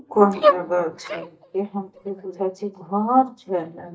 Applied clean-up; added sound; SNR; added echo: neural mask model DeepFilterNet 3.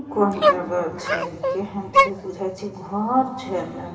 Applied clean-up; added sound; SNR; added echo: none; Dog; -1 dB; reverberation time 2.5 s.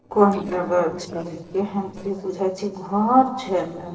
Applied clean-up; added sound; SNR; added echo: neural separator model SepFormer DNS4.